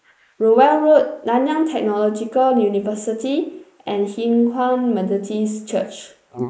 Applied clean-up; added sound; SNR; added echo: neural mask model Resemble Enhance denoiser.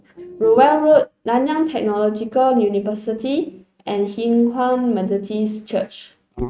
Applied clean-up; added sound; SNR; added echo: neural mask model RNNoise.